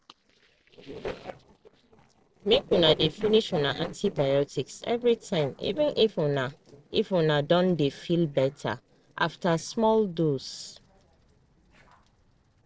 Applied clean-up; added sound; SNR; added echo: neural separator model SepFormer DNS4.